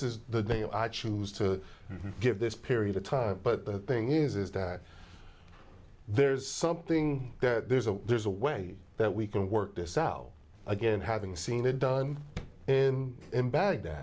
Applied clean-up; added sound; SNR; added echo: none; none; none; none.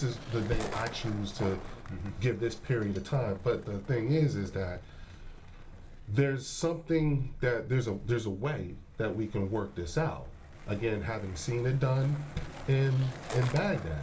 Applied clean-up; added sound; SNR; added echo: none; Skateboard; 16 dB; reverberation time 0.2 s.